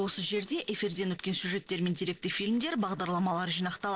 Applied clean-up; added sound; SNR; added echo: neural separator model SepFormer DNS4.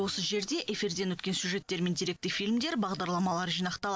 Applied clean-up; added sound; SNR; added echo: none; none; none; none.